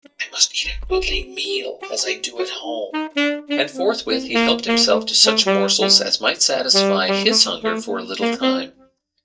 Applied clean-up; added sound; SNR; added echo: neural mask model DeepFilterNet 3.